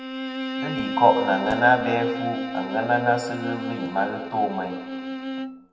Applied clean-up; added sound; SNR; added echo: none; Bowed string instrument; 6 dB; reverberation time 1.5 s.